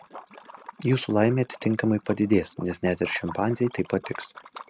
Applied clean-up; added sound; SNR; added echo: neural mask model RNNoise.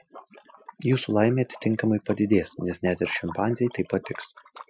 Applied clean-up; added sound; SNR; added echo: classical method Wiener filter.